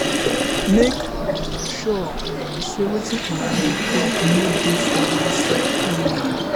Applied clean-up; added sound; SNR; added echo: none; Bird + Sink (filling or washing); -3 dB; none.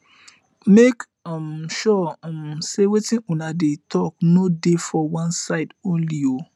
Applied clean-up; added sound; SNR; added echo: none; none; none; none.